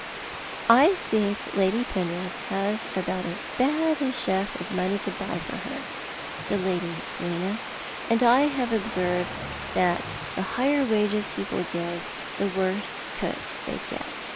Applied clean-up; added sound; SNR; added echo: none; Water; 7 dB; none.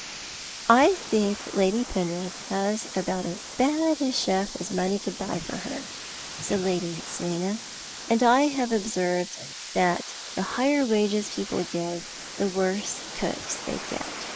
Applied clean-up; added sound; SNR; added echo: neural mask model Resemble Enhance denoiser.